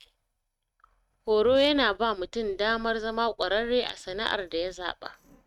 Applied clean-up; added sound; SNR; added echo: neural mask model RNNoise.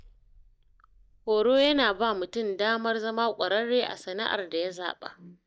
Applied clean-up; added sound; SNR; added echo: neural mask model DeepFilterNet 3.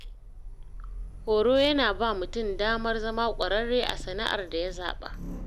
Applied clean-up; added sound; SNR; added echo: none; Sliding door; 9 dB; none.